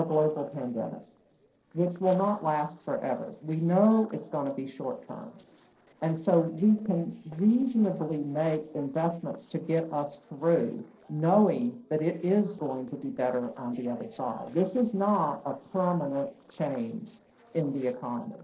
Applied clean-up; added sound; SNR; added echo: neural separator model SepFormer DNS4.